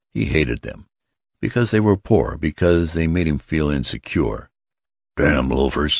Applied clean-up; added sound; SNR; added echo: none; none; none; none.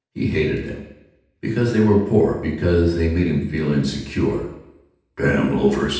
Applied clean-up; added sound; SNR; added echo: none; none; none; reverberation time 0.8 s.